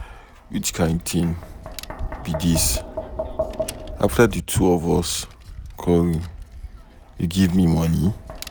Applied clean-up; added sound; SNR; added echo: none; Tap; 10 dB; none.